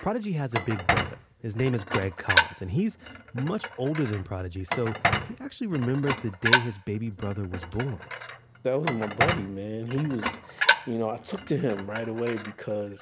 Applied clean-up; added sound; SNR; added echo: none; Dishes, pots, and pans; 0 dB; none.